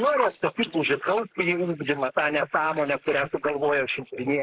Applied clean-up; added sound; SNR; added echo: neural mask model Resemble Enhance denoiser.